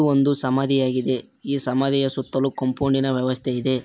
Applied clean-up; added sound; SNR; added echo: none; none; none; none.